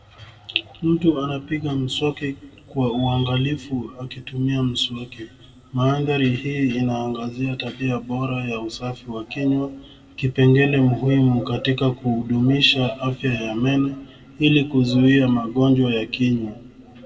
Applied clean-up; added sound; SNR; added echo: none; none; none; reverberation time 1.2 s.